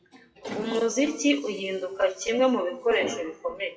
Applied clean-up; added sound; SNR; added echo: classical method WPE with log-MMSE.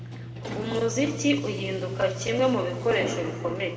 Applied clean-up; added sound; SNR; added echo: none; Sliding door; 7 dB; reverberation time 1.8 s.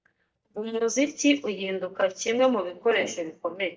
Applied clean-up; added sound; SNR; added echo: neural mask model DeepFilterNet 3.